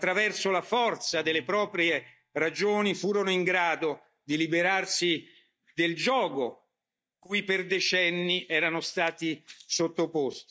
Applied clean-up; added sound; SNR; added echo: neural mask model DeepFilterNet 3.